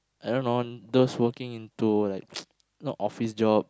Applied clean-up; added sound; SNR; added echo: none; none; none; none.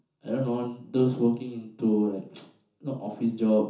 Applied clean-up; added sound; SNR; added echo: none; none; none; reverberation time 0.9 s.